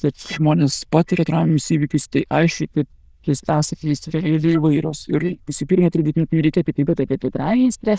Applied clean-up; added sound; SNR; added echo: neural diffusion model UNIVERSE++.